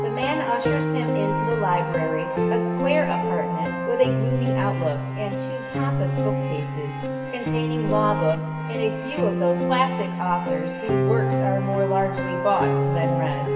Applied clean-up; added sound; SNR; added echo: none; Piano; -2 dB; reverberation time 2.3 s.